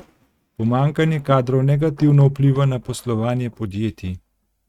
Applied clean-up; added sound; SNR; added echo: neural mask model RNNoise.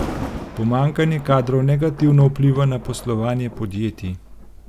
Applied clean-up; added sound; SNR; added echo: none; Thunder; 14 dB; none.